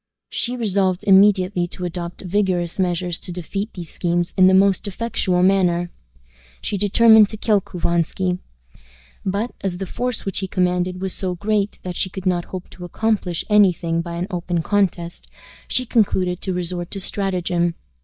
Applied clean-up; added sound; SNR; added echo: neural mask model DeepFilterNet 3.